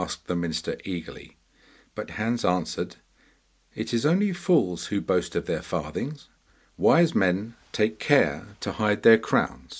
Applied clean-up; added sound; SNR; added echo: none; none; none; none.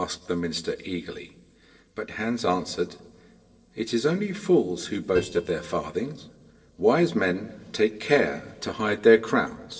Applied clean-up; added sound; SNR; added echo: neural separator model SepFormer DNS4.